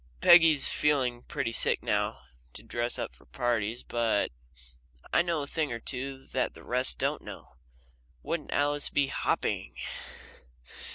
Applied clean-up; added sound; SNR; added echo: none; none; none; none.